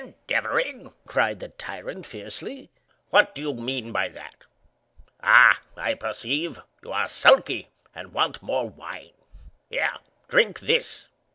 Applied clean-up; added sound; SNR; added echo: none; none; none; none.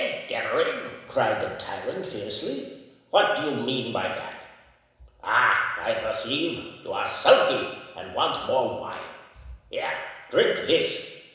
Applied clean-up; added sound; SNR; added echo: none; none; none; reverberation time 1.0 s.